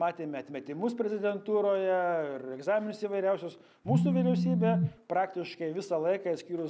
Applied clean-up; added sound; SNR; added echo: none; Telephone; -3 dB; none.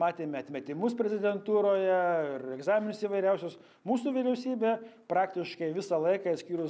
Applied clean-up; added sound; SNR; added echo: none; none; none; none.